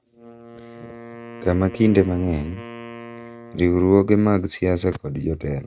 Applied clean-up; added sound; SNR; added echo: neural mask model RNNoise.